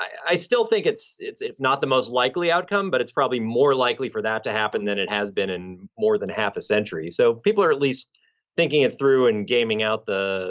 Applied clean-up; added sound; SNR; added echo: neural mask model Resemble Enhance denoiser.